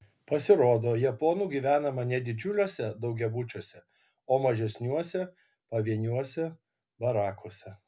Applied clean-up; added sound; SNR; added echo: none; none; none; none.